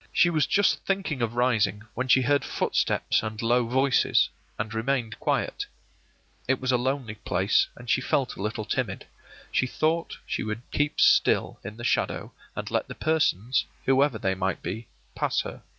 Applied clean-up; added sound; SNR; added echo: none; none; none; none.